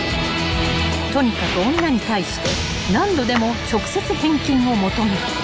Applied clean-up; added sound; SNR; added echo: none; Clapping; 16 dB; none.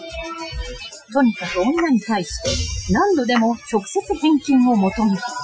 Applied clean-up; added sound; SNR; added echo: classical method Wiener filter.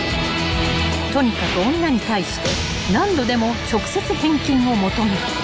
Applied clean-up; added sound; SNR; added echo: none; none; none; none.